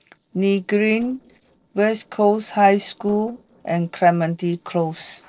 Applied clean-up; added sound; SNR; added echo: neural separator model SepFormer DNS4.